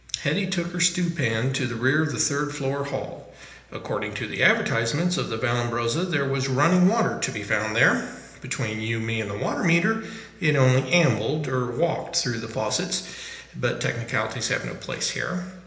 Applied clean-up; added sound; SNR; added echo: none; none; none; reverberation time 1.0 s.